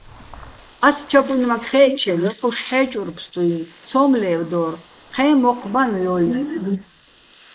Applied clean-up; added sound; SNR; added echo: neural mask model Resemble Enhance denoiser.